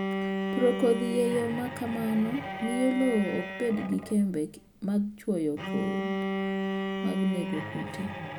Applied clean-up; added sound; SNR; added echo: none; Bowed string instrument; 4 dB; none.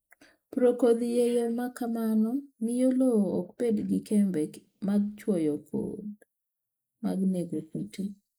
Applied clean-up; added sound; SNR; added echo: neural mask model Resemble Enhance denoiser.